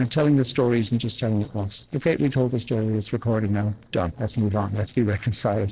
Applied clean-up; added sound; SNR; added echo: neural separator model SepFormer DNS4.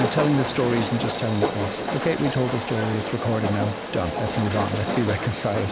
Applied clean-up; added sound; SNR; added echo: none; Train; 3 dB; none.